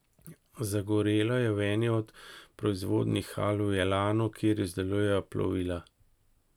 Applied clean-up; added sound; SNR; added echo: none; none; none; none.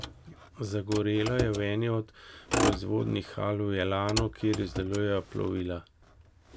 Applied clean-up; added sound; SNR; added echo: none; Motor vehicle (road); 6 dB; none.